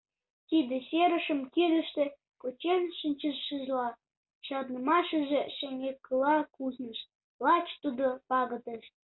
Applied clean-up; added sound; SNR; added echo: none; none; none; none.